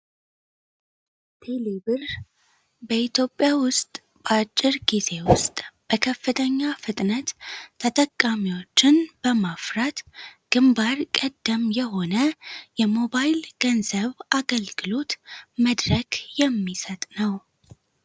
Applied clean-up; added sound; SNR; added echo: none; Whoosh, swoosh, swish; -4 dB; none.